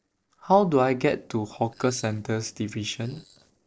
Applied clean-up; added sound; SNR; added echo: neural separator model SepFormer DNS4.